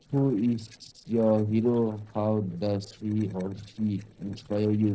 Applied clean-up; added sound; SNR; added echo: neural separator model SepFormer DNS4.